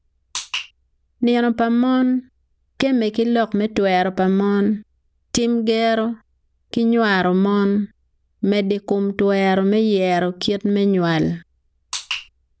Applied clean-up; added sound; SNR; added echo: none; none; none; none.